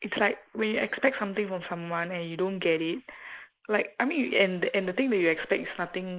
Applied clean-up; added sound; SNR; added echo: neural mask model Resemble Enhance denoiser.